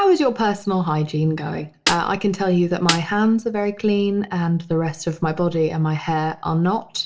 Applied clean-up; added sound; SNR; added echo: none; Snare drum; 5 dB; reverberation time 0.4 s.